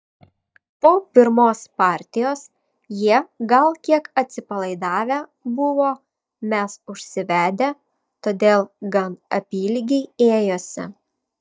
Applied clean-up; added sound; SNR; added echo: neural mask model DeepFilterNet 3.